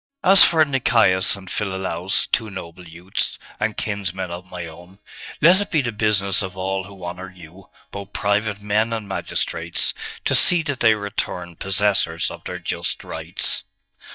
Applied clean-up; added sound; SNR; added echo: neural mask model DeepFilterNet 3.